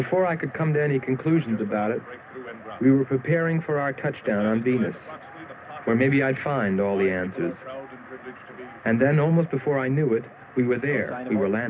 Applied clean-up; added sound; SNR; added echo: none; none; none; none.